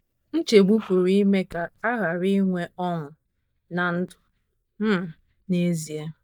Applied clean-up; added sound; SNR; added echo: neural mask model DeepFilterNet 3.